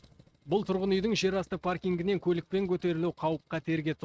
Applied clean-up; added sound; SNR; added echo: neural mask model RNNoise.